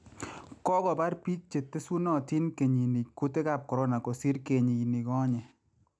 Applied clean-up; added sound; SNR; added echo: none; none; none; none.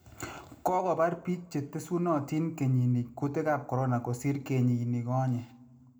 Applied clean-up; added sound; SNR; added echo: none; none; none; reverberation time 0.4 s.